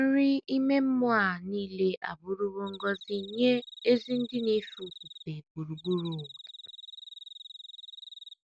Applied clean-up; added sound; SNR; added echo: none; Cricket; 17 dB; none.